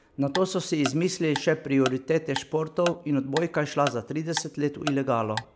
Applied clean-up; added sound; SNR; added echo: none; Tick-tock; 12 dB; none.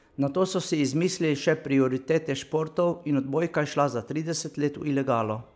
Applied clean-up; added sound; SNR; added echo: none; none; none; none.